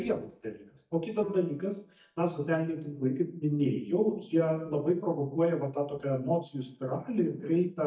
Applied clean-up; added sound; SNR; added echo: neural mask model DeepFilterNet 3.